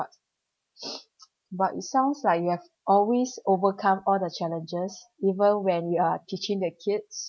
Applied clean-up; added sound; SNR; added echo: none; none; none; none.